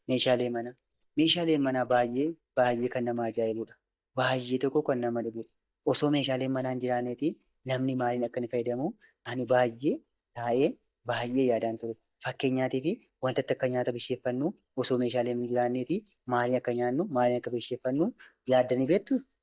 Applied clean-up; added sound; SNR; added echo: neural mask model DeepFilterNet 3.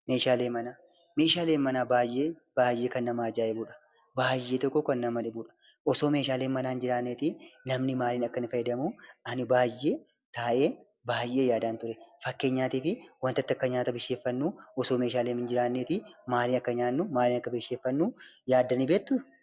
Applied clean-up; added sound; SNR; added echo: none; none; none; none.